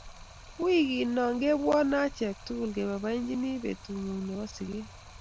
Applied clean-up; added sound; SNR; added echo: none; Stream; 18 dB; none.